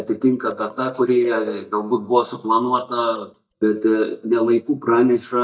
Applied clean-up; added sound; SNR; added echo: neural mask model DeepFilterNet 3.